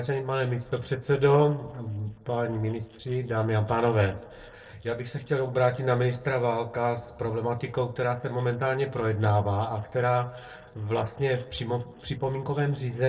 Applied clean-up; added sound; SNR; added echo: neural separator model SepFormer DNS4.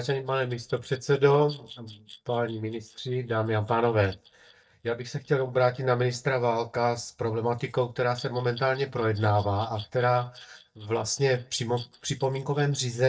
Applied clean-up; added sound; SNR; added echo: neural mask model DeepFilterNet 3.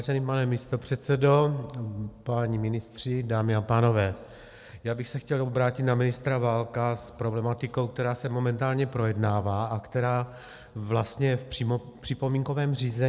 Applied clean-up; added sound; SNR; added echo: none; none; none; none.